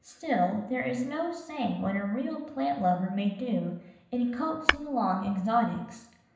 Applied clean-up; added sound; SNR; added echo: none; Tap / Hammer; 2 dB; reverberation time 0.8 s.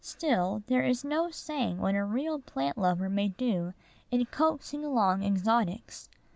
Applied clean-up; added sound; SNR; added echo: none; none; none; none.